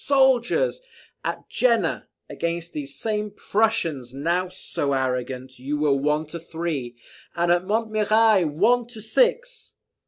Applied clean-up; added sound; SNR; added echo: none; none; none; none.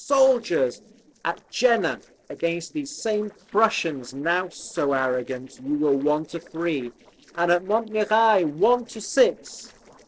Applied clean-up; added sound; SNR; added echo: neural separator model SepFormer DNS4.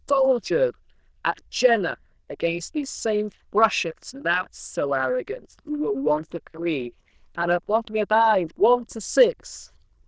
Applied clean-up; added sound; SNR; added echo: neural diffusion model UNIVERSE++.